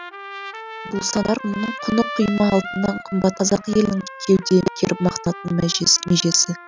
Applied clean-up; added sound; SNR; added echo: none; Trumpet; 13 dB; none.